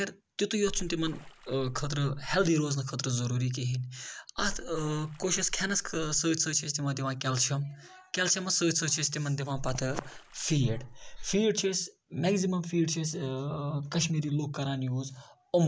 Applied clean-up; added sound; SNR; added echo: none; Splash, splatter; 9 dB; none.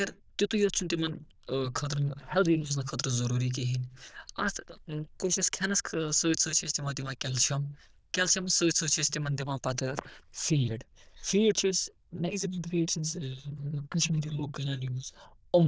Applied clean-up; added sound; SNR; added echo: neural diffusion model UNIVERSE++.